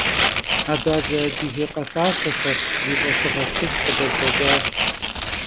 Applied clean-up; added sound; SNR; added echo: none; Tearing; -4 dB; none.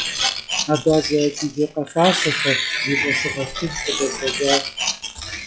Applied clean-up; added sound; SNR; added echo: classical method log-MMSE.